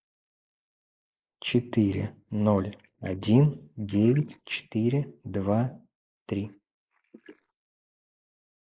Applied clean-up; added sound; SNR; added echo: neural mask model Resemble Enhance denoiser.